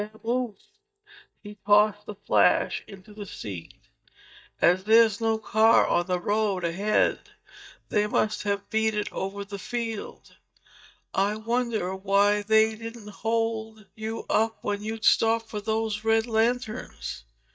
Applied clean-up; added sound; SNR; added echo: neural mask model DeepFilterNet 3.